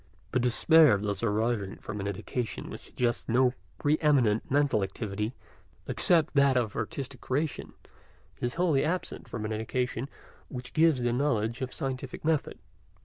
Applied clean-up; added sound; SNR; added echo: none; none; none; none.